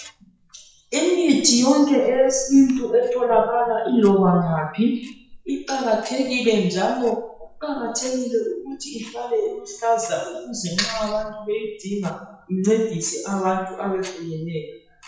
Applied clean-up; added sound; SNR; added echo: classical method WPE with log-MMSE.